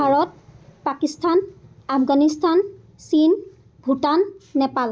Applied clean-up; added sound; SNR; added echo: none; none; none; none.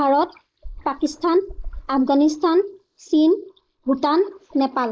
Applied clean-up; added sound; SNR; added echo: neural mask model Resemble Enhance denoiser.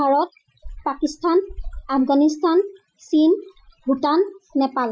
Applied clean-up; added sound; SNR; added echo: classical method Wiener filter.